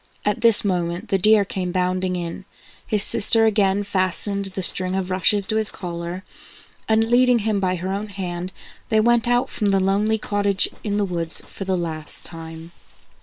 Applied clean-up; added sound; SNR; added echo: neural separator model SepFormer WHAM!.